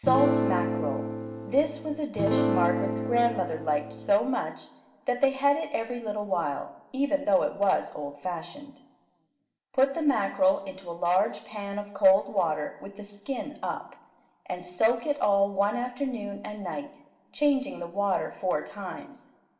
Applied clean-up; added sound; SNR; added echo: none; Acoustic guitar / Strum; 1 dB; reverberation time 1.5 s.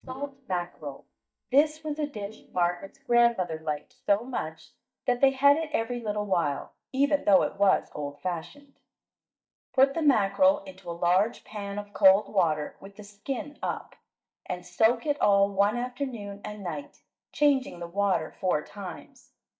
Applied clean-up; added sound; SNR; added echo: neural mask model DeepFilterNet 3.